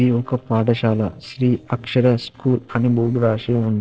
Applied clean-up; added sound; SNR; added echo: neural separator model SepFormer DNS4.